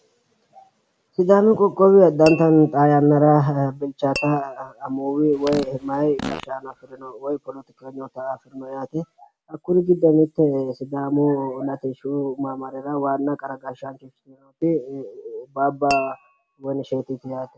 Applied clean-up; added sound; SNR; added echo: none; Fart + Tap / Glass; 14 dB; none.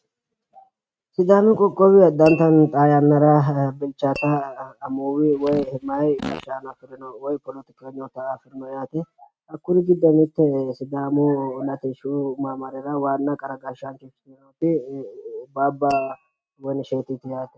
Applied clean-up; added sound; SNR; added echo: neural mask model RNNoise.